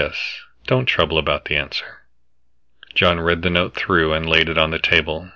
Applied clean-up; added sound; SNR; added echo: none; none; none; none.